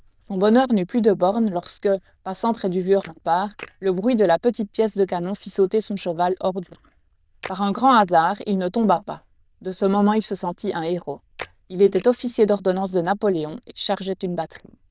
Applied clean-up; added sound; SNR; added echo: neural diffusion model UNIVERSE++.